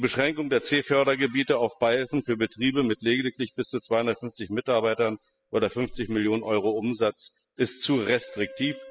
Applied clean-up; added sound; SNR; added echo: classical method spectral subtraction.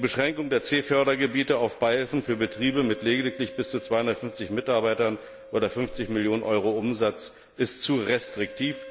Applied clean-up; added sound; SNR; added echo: none; Wind instrument, woodwind instrument; 18 dB; none.